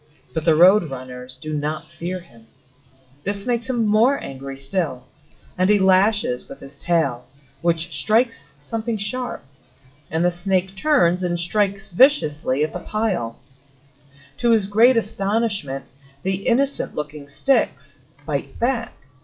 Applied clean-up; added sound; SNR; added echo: classical method WPE with log-MMSE.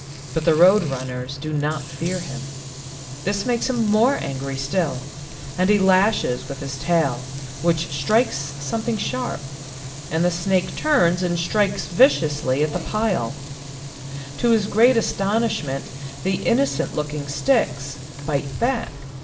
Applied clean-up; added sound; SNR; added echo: none; Frying (food); 10 dB; reverberation time 0.7 s.